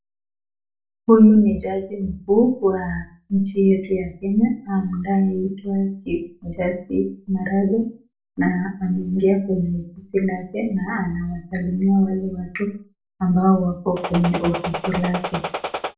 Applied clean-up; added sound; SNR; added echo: none; Gunshot, gunfire; 7 dB; reverberation time 0.3 s.